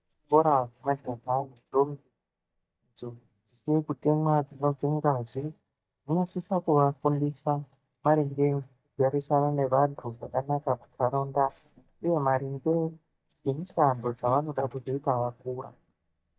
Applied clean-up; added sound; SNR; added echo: neural mask model DeepFilterNet 3.